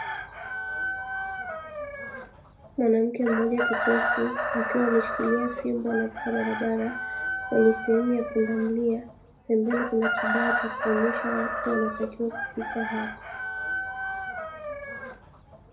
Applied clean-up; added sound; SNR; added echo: none; Chicken, rooster; 4 dB; reverberation time 0.3 s.